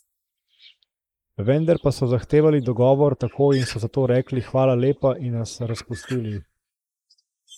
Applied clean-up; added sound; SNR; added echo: neural mask model Resemble Enhance denoiser.